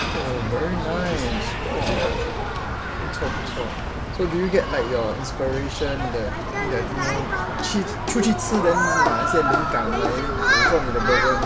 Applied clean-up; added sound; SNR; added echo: none; Human group actions; -2 dB; none.